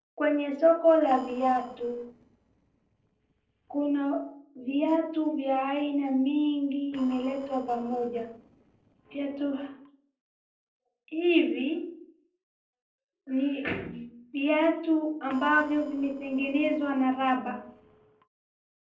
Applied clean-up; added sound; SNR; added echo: neural separator model SepFormer DNS4.